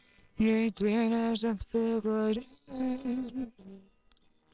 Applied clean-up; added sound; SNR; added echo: neural separator model SepFormer WHAMR!.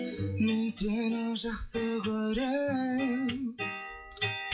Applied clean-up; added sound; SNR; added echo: classical method WPE with log-MMSE.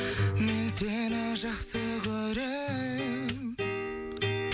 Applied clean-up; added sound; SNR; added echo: none; none; none; none.